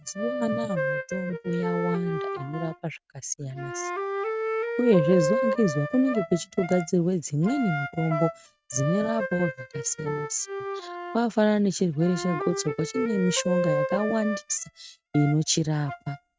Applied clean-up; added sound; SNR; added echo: neural mask model RNNoise.